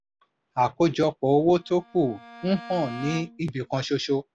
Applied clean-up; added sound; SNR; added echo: none; Bowed string instrument; 18 dB; none.